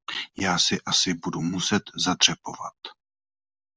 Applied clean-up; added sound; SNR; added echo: none; none; none; none.